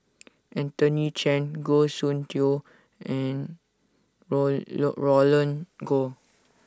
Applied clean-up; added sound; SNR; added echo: none; none; none; none.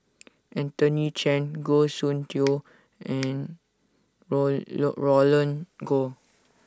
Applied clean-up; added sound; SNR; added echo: none; Finger snapping; 17 dB; none.